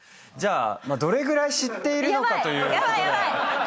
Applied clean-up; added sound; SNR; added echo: none; none; none; none.